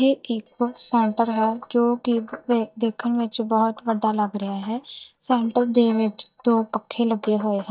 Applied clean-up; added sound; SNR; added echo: neural mask model DeepFilterNet 3.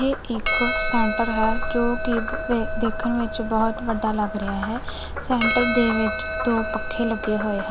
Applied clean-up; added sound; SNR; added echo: none; Frog + Percussion; 2 dB; none.